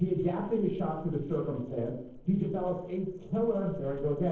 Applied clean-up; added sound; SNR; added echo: neural separator model SepFormer DNS4.